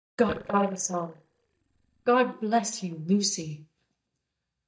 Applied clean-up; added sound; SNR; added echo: neural mask model DeepFilterNet 3.